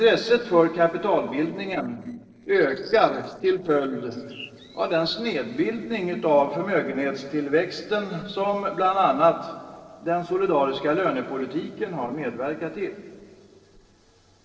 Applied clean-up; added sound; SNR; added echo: neural separator model SepFormer DNS4.